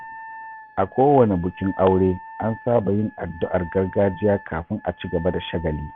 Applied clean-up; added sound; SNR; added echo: none; Wind instrument, woodwind instrument; 18 dB; none.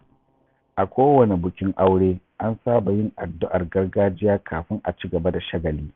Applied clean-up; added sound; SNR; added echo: none; none; none; none.